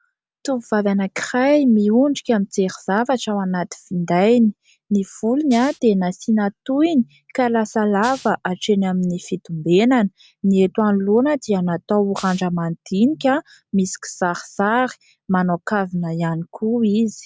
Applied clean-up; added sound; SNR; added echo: none; Rattle (instrument); 19 dB; none.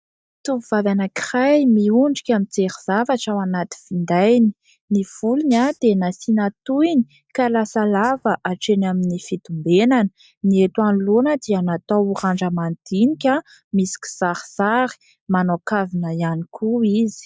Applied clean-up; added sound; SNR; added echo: neural mask model DeepFilterNet 3.